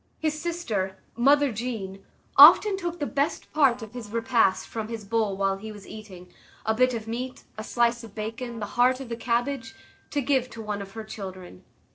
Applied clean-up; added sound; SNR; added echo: neural separator model SepFormer DNS4.